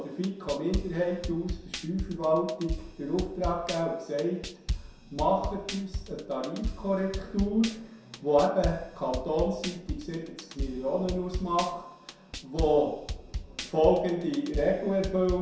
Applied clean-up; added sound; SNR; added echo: none; Drum kit; 8 dB; reverberation time 0.7 s.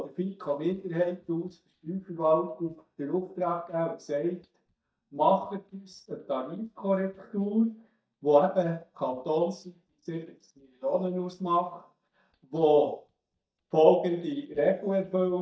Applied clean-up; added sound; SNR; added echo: neural mask model DeepFilterNet 3.